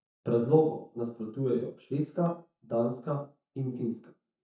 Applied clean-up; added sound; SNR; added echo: neural mask model DeepFilterNet 3.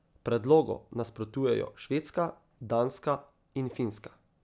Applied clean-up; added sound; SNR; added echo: none; none; none; none.